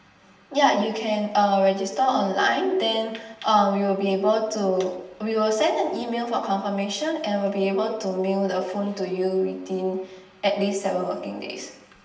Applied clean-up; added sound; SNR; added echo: none; none; none; reverberation time 0.9 s.